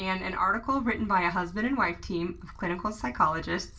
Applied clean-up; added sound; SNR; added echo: none; Purr; 18 dB; reverberation time 0.2 s.